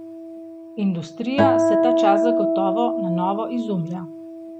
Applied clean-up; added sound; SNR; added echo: none; Acoustic guitar; -3 dB; none.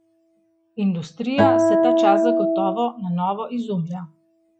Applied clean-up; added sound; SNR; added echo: classical method log-MMSE.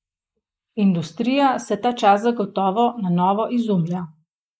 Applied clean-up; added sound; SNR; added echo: neural mask model Resemble Enhance denoiser.